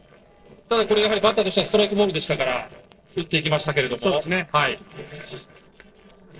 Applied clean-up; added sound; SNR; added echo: neural separator model SepFormer DNS4.